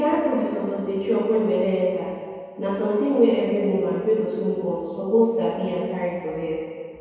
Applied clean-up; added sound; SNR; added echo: none; none; none; reverberation time 2.2 s.